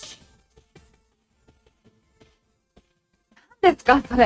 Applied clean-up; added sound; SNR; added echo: neural mask model RNNoise.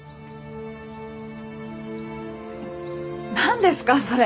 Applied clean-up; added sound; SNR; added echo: none; none; none; none.